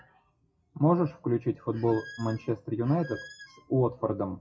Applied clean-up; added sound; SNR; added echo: classical method WPE with log-MMSE.